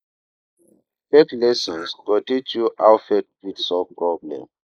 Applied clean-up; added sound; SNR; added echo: neural mask model Resemble Enhance denoiser.